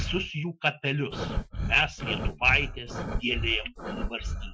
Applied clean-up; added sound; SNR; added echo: classical method Wiener filter.